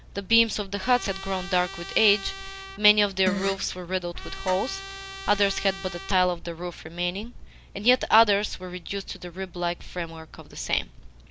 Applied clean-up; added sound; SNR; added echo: none; Trumpet + Fart; 10 dB; none.